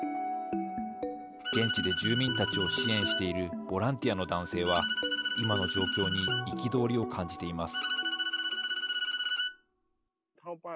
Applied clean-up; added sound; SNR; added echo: none; Bowed string instrument; 0 dB; none.